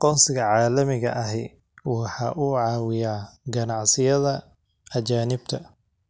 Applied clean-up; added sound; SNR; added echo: none; none; none; none.